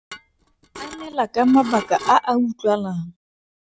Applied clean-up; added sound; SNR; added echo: none; Dishes, pots, and pans / Glass; 14 dB; none.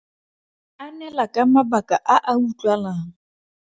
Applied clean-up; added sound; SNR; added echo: none; none; none; none.